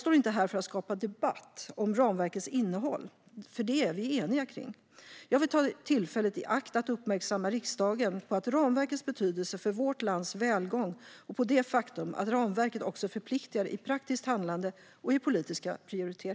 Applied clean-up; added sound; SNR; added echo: none; none; none; none.